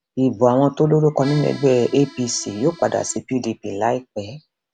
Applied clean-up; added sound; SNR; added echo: none; Accordion; 19 dB; none.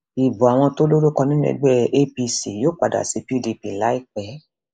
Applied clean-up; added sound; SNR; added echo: neural mask model Resemble Enhance denoiser.